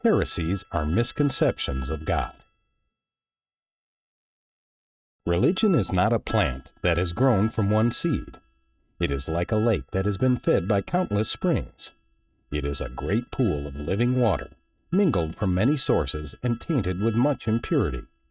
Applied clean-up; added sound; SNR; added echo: neural mask model RNNoise.